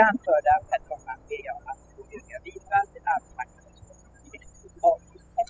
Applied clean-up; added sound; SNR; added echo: classical method spectral subtraction.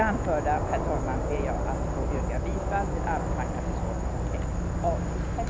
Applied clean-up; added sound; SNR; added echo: none; Insect / Frog; -4 dB; none.